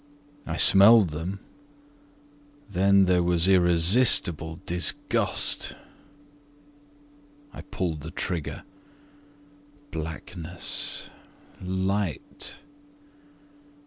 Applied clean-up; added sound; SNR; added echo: none; none; none; none.